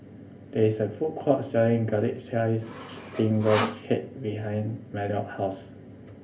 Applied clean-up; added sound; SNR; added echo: none; Sawing; 8 dB; reverberation time 0.3 s.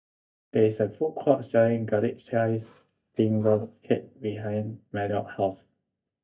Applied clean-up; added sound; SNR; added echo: neural mask model DeepFilterNet 3.